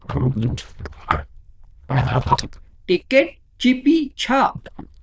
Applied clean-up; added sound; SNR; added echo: neural diffusion model UNIVERSE++.